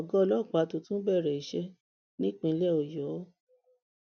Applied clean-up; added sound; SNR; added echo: none; none; none; none.